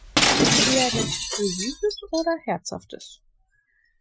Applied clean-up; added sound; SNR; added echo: classical method Wiener filter.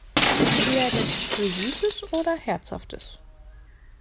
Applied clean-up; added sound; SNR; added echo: none; Shatter; -4 dB; none.